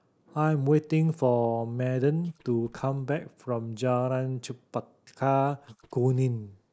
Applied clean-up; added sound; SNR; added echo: neural mask model Resemble Enhance denoiser.